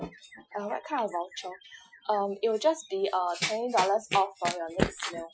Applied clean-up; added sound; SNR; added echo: classical method Wiener filter.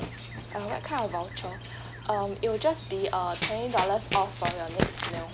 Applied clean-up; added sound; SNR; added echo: none; Run; 5 dB; none.